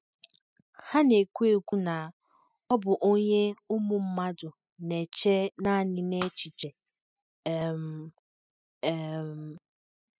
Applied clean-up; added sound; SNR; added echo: classical method spectral subtraction.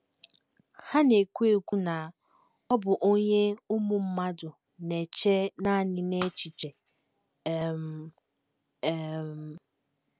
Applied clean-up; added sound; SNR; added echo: none; Shatter; 17 dB; none.